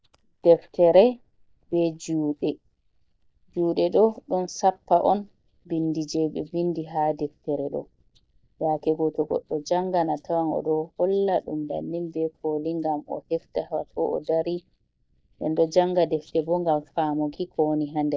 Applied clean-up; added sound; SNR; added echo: neural mask model DeepFilterNet 3.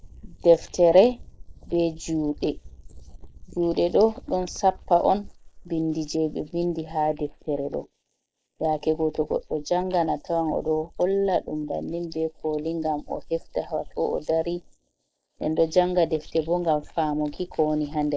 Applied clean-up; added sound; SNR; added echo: neural mask model Resemble Enhance denoiser.